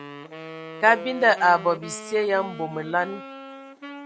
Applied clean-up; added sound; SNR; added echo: none; Wind instrument, woodwind instrument; 14 dB; none.